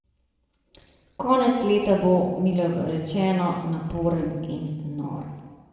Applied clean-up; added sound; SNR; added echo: none; none; none; reverberation time 1.2 s.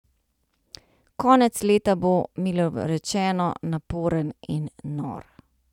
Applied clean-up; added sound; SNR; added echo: none; none; none; none.